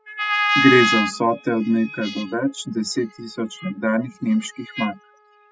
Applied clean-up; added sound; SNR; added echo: classical method spectral subtraction.